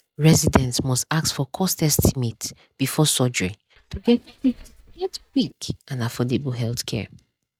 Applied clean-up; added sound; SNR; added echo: neural mask model DeepFilterNet 3.